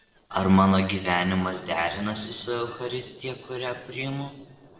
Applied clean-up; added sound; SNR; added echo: neural separator model SepFormer DNS4.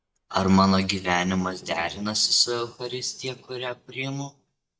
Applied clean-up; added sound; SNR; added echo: neural mask model DeepFilterNet 3.